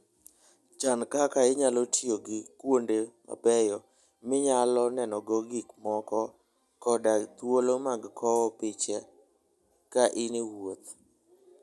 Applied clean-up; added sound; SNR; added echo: none; none; none; none.